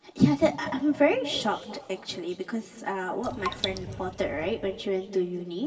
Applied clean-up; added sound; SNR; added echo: none; Raindrop; 11 dB; reverberation time 2.4 s.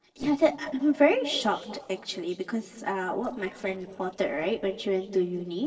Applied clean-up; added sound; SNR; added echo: neural separator model SepFormer DNS4.